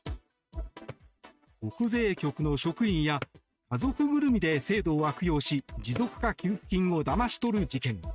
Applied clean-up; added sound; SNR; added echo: neural mask model RNNoise.